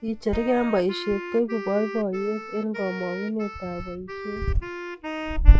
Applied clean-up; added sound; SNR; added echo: classical method log-MMSE.